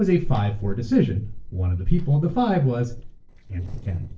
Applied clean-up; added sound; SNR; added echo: neural separator model SepFormer DNS4.